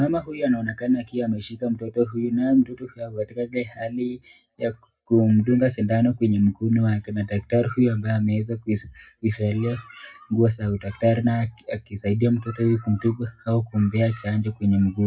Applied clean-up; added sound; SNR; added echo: none; none; none; reverberation time 0.2 s.